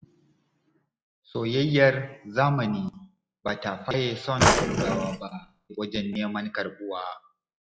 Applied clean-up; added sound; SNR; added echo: classical method log-MMSE.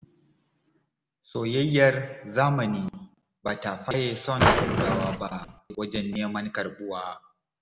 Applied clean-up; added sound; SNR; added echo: none; Drawer open or close; -5 dB; none.